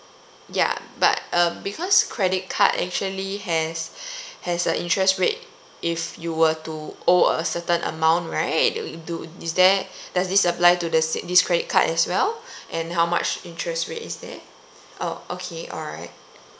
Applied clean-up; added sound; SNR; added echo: none; none; none; none.